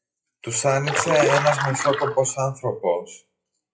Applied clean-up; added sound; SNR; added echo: classical method WPE with log-MMSE.